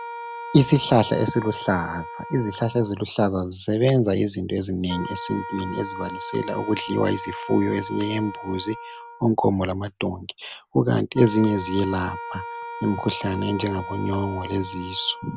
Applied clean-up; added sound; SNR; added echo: none; Wind instrument, woodwind instrument; 12 dB; none.